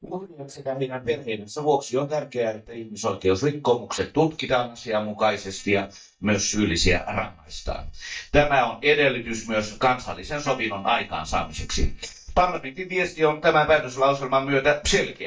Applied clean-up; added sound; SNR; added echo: neural mask model DeepFilterNet 3.